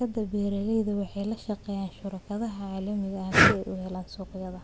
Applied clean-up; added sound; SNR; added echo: none; Breathing; -1 dB; none.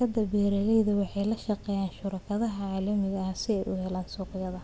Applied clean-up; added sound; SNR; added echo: none; none; none; none.